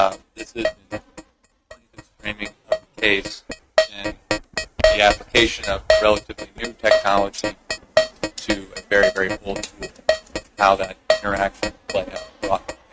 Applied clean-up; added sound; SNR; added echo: neural mask model RNNoise.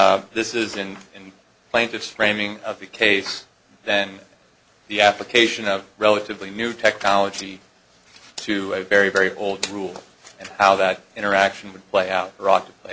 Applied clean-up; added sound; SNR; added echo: none; none; none; none.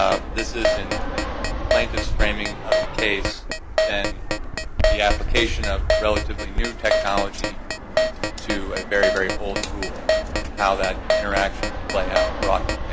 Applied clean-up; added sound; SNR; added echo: none; Keyboard (musical) + Fixed-wing aircraft, airplane; -3 dB; none.